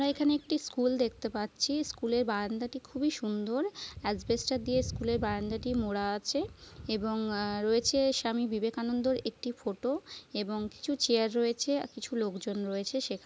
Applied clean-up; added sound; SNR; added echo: none; none; none; none.